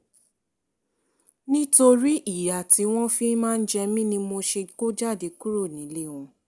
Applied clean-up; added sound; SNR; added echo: none; none; none; none.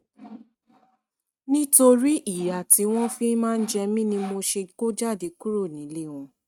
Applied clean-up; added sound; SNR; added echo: neural mask model RNNoise.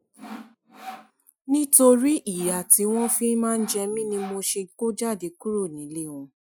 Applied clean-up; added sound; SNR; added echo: classical method Wiener filter.